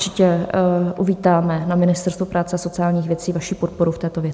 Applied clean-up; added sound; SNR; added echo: none; none; none; none.